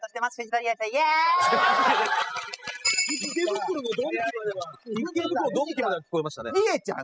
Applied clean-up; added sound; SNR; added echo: classical method spectral subtraction.